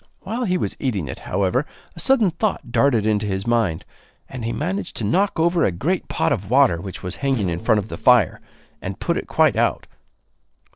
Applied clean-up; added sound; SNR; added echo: neural separator model SepFormer DNS4.